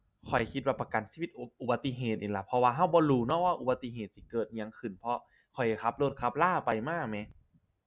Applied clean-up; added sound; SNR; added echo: none; none; none; none.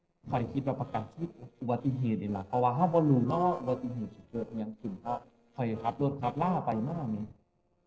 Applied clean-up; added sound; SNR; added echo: neural separator model SepFormer DNS4.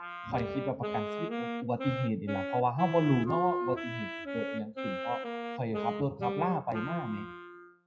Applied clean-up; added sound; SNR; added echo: classical method WPE with log-MMSE.